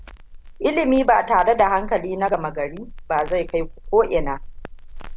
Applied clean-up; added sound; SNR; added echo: none; Crackle; 12 dB; none.